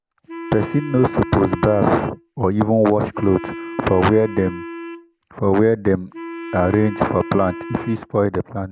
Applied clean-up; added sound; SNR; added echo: none; Wind instrument, woodwind instrument; 13 dB; none.